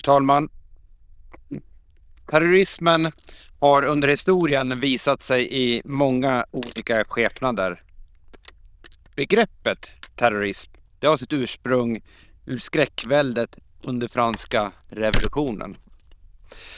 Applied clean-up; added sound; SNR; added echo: neural diffusion model UNIVERSE++.